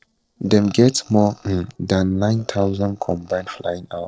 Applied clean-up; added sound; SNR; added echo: neural separator model SepFormer DNS4.